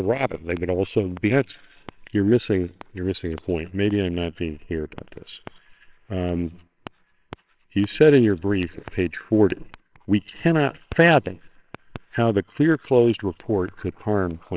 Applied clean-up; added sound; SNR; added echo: neural separator model SepFormer WHAMR!.